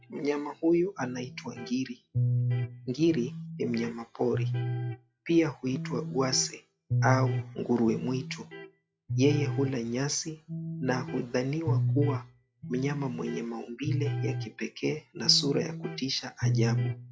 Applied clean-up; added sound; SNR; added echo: classical method log-MMSE.